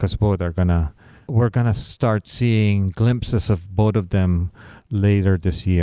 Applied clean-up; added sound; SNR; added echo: none; none; none; none.